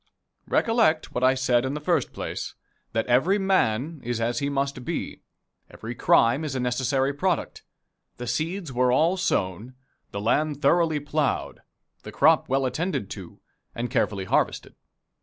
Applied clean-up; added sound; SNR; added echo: none; none; none; none.